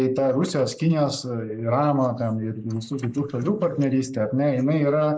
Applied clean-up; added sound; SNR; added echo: neural mask model Resemble Enhance denoiser.